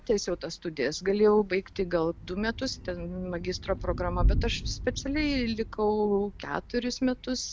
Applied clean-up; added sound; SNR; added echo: none; Thunder / Rain; 6 dB; none.